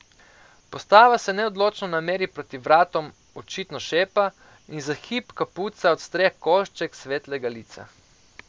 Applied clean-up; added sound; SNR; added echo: none; none; none; none.